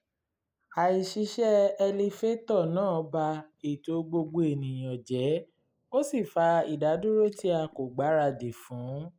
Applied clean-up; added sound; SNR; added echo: neural mask model Resemble Enhance denoiser.